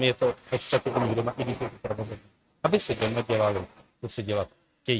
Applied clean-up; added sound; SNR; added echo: neural mask model RNNoise.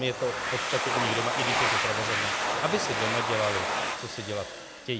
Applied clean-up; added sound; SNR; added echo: none; Domestic sounds, home sounds; -3 dB; none.